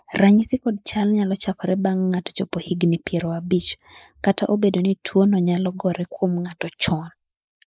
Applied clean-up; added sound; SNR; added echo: neural mask model Resemble Enhance denoiser.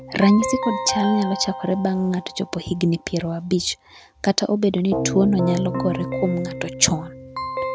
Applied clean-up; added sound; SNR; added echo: none; Keyboard (musical); 7 dB; none.